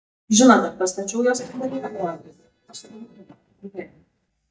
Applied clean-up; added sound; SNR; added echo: neural mask model DeepFilterNet 3.